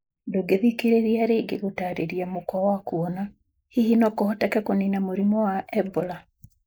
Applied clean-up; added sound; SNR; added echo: neural mask model Resemble Enhance denoiser.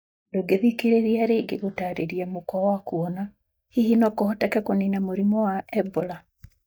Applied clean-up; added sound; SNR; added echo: neural mask model DeepFilterNet 3.